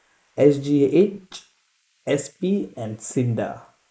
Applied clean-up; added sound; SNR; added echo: neural mask model Resemble Enhance denoiser.